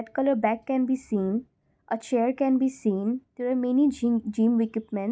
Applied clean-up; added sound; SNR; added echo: none; none; none; none.